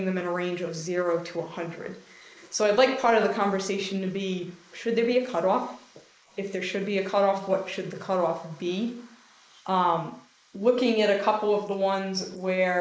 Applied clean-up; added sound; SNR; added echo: neural mask model Resemble Enhance denoiser.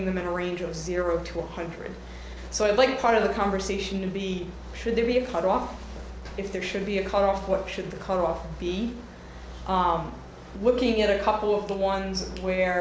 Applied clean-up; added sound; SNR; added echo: none; none; none; none.